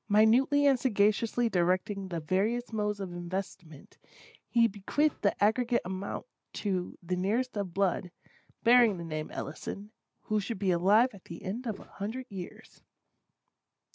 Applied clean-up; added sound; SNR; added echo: none; Walk, footsteps; 19 dB; none.